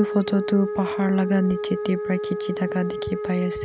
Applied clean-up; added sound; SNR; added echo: none; Wind instrument, woodwind instrument; 5 dB; none.